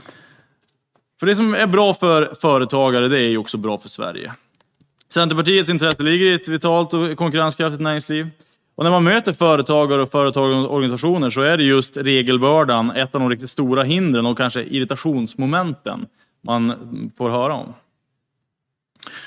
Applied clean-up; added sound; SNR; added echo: neural mask model RNNoise.